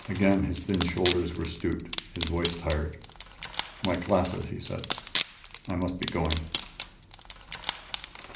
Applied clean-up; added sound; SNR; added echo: none; Wood; 0 dB; reverberation time 0.5 s.